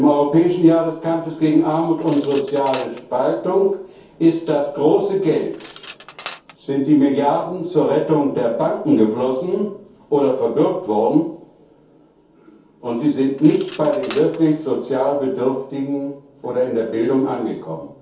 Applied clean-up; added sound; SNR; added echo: none; Cutlery, silverware; 18 dB; reverberation time 0.6 s.